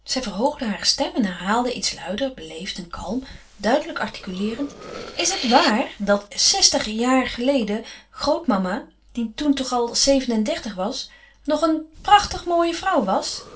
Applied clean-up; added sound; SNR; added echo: neural separator model SepFormer DNS4.